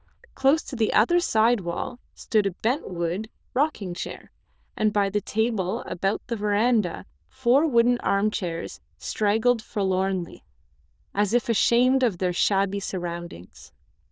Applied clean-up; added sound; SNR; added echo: neural diffusion model UNIVERSE++.